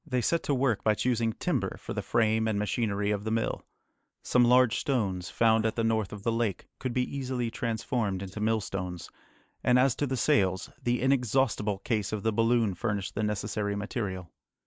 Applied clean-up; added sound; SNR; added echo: neural mask model Resemble Enhance denoiser.